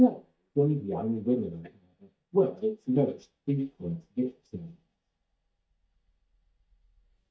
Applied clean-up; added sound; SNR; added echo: neural mask model DeepFilterNet 3.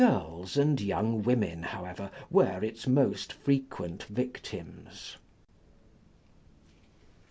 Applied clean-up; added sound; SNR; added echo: none; none; none; none.